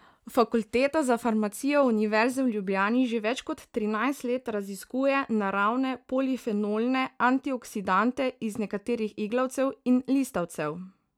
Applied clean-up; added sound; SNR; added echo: none; none; none; none.